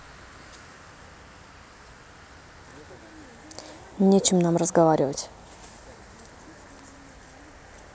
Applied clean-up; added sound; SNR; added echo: none; none; none; none.